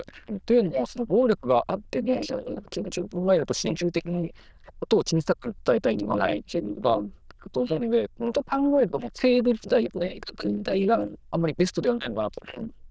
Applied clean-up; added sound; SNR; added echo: neural diffusion model UNIVERSE++.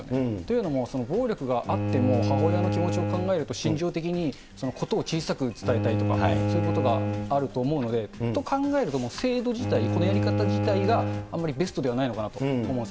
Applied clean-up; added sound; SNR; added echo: none; Bowed string instrument; 2 dB; none.